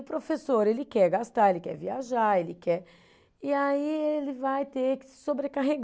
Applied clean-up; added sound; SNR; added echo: none; none; none; none.